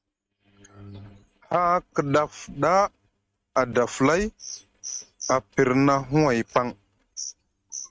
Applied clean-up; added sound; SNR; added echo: neural mask model RNNoise.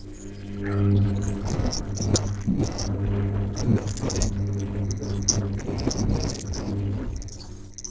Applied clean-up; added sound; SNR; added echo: neural separator model SepFormer DNS4.